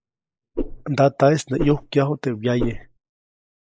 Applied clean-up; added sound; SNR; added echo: neural mask model Resemble Enhance denoiser.